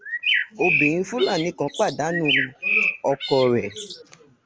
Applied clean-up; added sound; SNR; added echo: none; Bird; 1 dB; none.